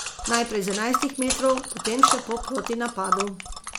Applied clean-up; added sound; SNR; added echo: none; Tick; 1 dB; none.